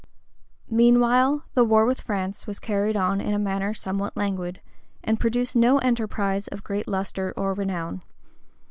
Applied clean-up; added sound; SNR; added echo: none; none; none; none.